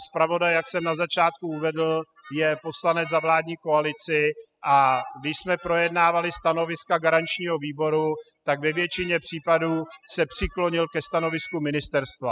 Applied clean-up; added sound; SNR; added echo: classical method spectral subtraction.